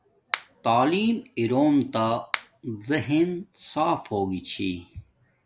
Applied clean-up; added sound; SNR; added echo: none; Finger snapping; 11 dB; none.